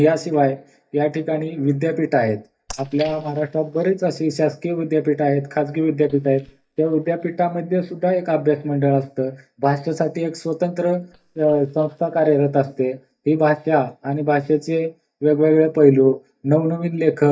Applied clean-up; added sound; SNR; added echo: neural mask model DeepFilterNet 3.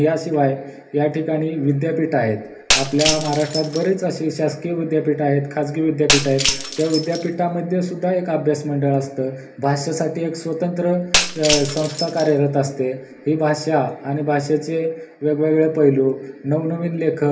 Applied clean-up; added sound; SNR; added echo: none; Shatter; 5 dB; reverberation time 0.3 s.